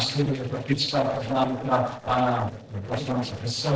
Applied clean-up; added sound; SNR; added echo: neural separator model SepFormer DNS4.